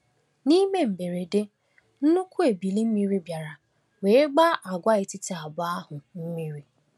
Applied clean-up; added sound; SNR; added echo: none; none; none; none.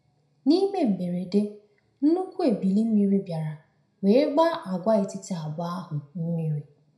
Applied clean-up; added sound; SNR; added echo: none; none; none; reverberation time 0.4 s.